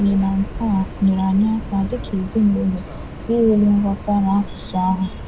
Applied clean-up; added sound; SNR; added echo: none; Subway, metro, underground; 12 dB; none.